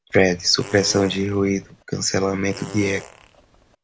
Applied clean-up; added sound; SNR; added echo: none; Fart; 18 dB; none.